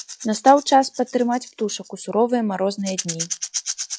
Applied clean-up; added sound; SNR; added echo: classical method log-MMSE.